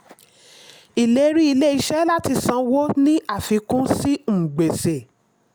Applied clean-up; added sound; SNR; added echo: none; none; none; none.